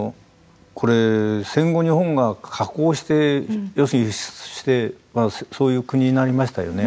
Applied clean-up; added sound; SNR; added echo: none; none; none; none.